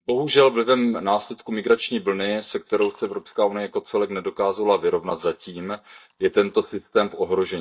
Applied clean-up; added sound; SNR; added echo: neural mask model DeepFilterNet 3.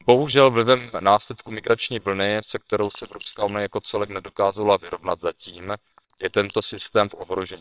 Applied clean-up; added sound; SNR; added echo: neural separator model SepFormer WHAMR!.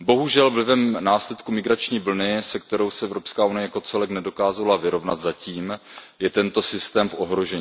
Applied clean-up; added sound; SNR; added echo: none; none; none; none.